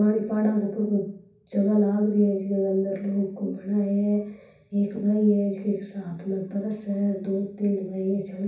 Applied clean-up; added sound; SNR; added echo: none; none; none; reverberation time 0.6 s.